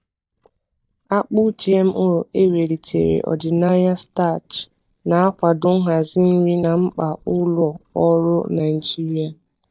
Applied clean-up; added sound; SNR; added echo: neural mask model DeepFilterNet 3.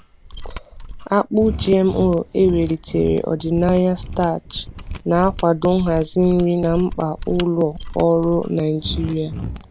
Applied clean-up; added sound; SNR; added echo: none; Mechanisms; 12 dB; none.